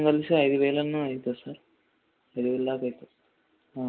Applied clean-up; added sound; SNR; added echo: none; none; none; none.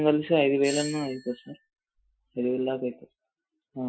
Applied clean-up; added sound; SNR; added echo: classical method Wiener filter.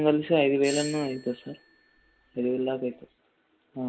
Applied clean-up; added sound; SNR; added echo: none; Doorbell; 16 dB; none.